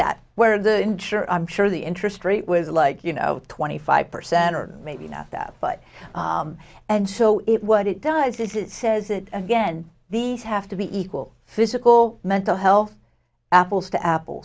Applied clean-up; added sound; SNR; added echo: none; none; none; none.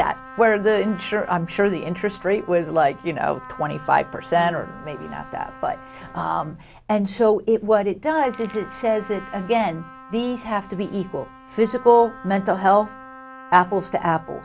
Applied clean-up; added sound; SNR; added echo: none; Trumpet; 19 dB; none.